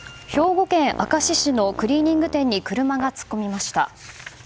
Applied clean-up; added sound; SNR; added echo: none; Fart; 16 dB; none.